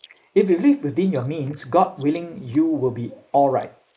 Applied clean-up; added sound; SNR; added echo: neural mask model Resemble Enhance denoiser.